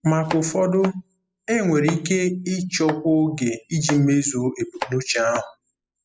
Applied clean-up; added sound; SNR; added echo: classical method spectral subtraction.